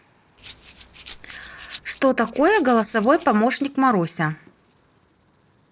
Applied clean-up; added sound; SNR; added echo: neural separator model SepFormer DNS4.